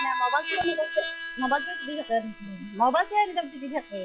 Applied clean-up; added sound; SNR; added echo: classical method log-MMSE.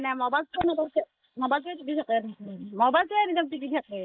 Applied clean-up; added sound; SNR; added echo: neural mask model Resemble Enhance denoiser.